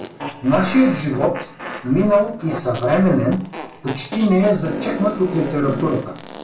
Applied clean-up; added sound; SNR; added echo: none; Fart; 11 dB; reverberation time 0.3 s.